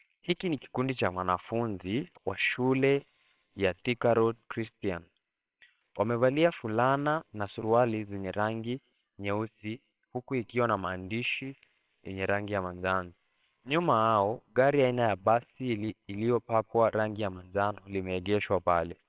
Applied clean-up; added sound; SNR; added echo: neural separator model SepFormer WHAMR!.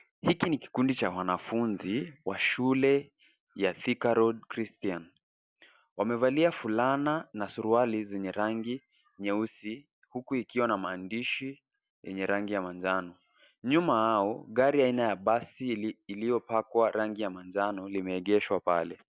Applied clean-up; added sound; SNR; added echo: none; none; none; none.